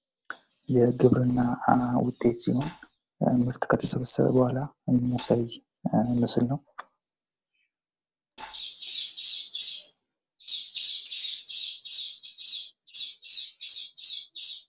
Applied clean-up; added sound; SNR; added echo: neural separator model SepFormer DNS4.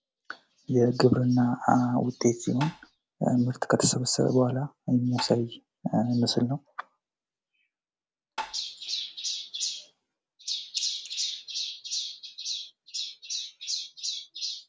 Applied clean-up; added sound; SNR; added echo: none; Tap; 9 dB; none.